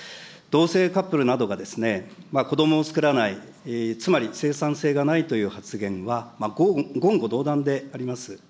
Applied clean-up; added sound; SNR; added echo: none; none; none; none.